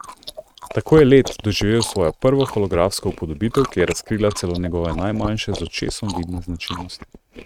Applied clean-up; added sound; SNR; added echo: neural mask model RNNoise.